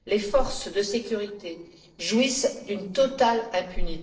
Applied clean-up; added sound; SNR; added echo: neural separator model SepFormer DNS4.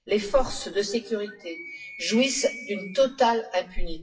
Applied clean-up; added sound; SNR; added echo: classical method WPE with log-MMSE.